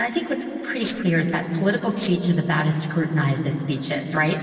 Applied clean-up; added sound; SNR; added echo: none; Squeak; 8 dB; reverberation time 2.6 s.